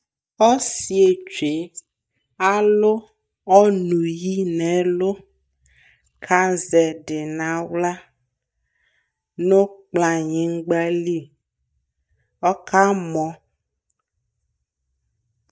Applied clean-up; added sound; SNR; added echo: neural mask model DeepFilterNet 3.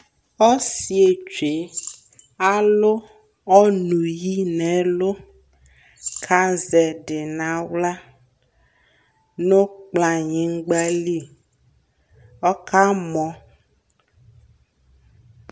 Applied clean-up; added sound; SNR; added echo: none; Rattle / Keys jangling; 18 dB; none.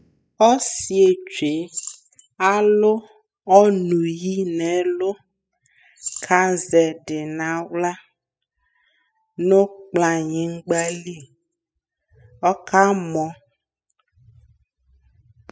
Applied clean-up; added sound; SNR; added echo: classical method spectral subtraction.